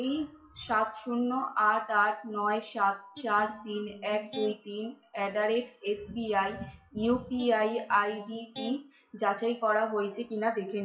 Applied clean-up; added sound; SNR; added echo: classical method WPE with log-MMSE.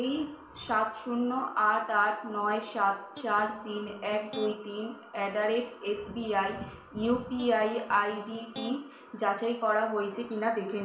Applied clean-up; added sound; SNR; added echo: none; Electric guitar; 15 dB; reverberation time 0.6 s.